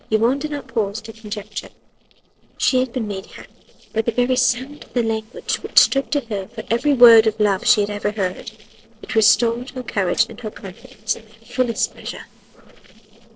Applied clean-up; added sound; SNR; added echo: neural separator model SepFormer DNS4.